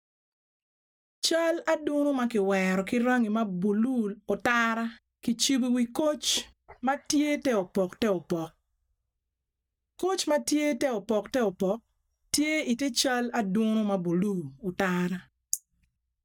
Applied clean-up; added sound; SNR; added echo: neural mask model DeepFilterNet 3.